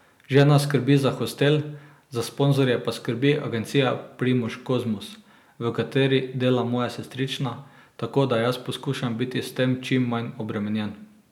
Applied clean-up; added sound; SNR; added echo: none; none; none; none.